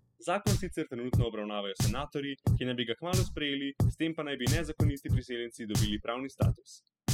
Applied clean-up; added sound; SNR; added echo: classical method spectral subtraction.